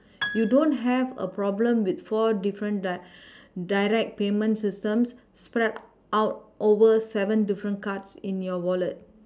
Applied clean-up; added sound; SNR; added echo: none; Piano; 13 dB; none.